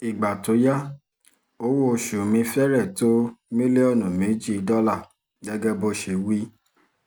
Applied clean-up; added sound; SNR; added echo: none; none; none; none.